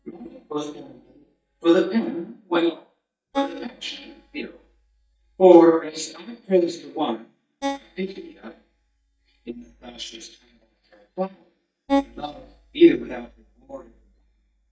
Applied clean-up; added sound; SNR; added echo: neural mask model DeepFilterNet 3.